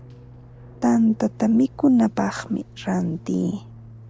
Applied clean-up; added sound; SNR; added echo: none; Fixed-wing aircraft, airplane; 20 dB; none.